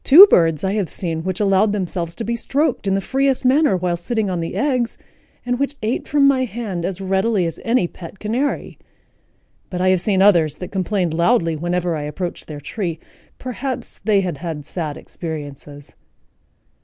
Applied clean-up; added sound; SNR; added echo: none; none; none; none.